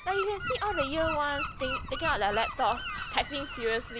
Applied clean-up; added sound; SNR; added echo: none; Gull, seagull; 5 dB; none.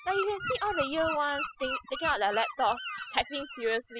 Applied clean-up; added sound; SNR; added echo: classical method spectral subtraction.